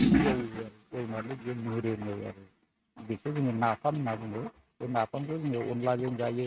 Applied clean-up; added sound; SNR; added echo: neural mask model RNNoise.